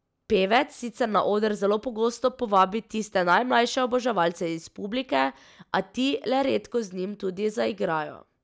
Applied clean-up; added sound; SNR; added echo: none; none; none; none.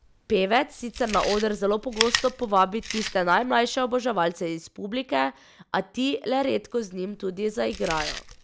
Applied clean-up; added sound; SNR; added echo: none; Chewing, mastication; 11 dB; none.